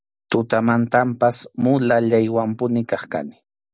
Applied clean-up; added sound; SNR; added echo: none; none; none; none.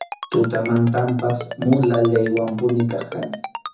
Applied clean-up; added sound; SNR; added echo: none; Ringtone; 13 dB; reverberation time 0.6 s.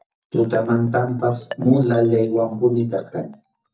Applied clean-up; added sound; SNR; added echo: neural mask model DeepFilterNet 3.